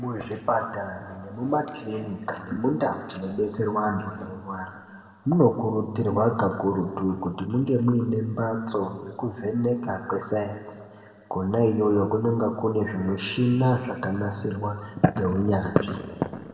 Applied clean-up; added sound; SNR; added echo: none; none; none; reverberation time 2.0 s.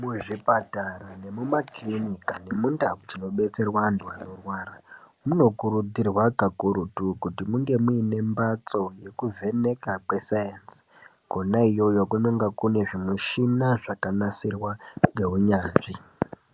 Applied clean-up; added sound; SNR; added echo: none; none; none; none.